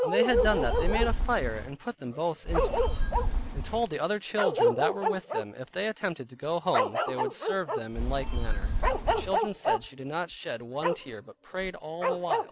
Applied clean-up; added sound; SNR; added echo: none; Telephone + Bark; -3 dB; none.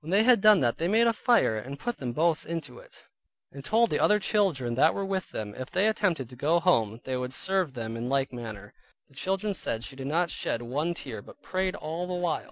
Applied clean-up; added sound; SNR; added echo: none; none; none; none.